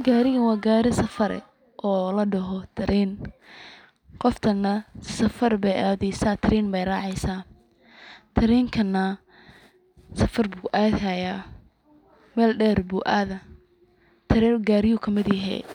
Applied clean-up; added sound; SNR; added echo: none; none; none; none.